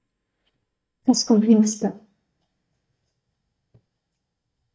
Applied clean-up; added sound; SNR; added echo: neural mask model DeepFilterNet 3.